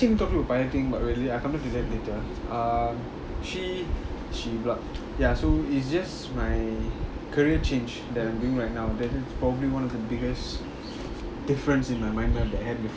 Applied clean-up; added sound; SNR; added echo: none; none; none; none.